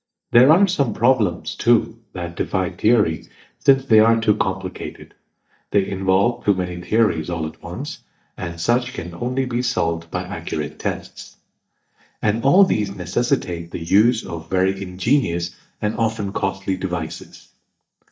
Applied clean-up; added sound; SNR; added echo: neural mask model DeepFilterNet 3.